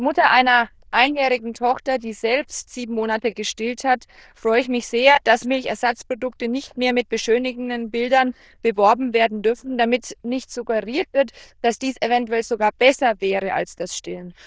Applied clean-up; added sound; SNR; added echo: neural diffusion model UNIVERSE++.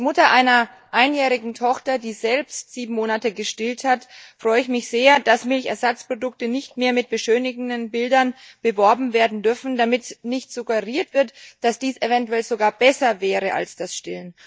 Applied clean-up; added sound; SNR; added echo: neural mask model DeepFilterNet 3.